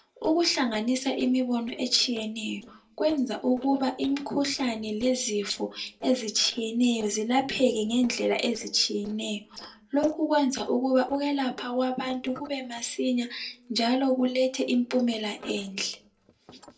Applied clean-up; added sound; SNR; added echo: neural separator model SepFormer DNS4.